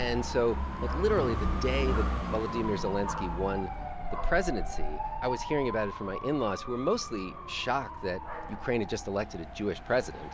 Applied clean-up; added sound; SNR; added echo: none; Motorcycle / Dog; 2 dB; none.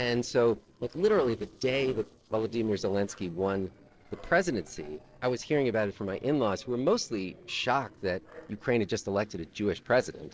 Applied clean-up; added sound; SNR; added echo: neural separator model SepFormer DNS4.